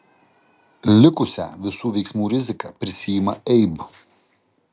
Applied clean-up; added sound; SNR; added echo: none; none; none; none.